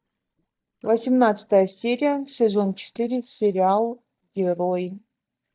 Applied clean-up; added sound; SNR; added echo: neural mask model DeepFilterNet 3.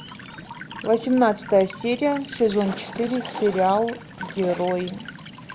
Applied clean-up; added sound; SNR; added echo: none; Walk, footsteps / Stream / Trickle, dribble / Chirp, tweet; 14 dB; none.